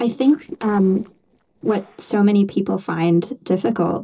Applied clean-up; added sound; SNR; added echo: neural separator model SepFormer DNS4.